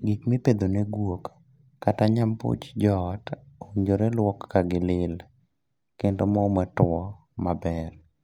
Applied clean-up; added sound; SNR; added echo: none; none; none; none.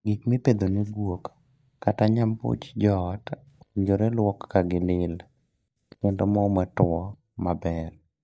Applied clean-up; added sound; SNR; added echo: neural mask model DeepFilterNet 3.